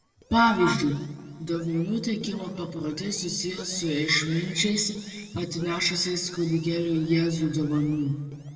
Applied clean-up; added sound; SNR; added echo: neural separator model SepFormer DNS4.